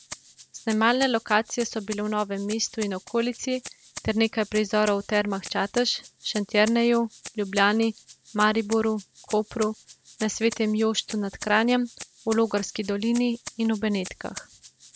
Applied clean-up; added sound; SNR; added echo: none; Rattle (instrument); 10 dB; none.